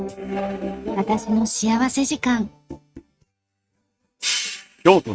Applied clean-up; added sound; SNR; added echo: neural mask model RNNoise.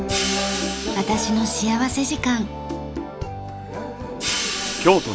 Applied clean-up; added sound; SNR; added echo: none; Hi-hat; 7 dB; none.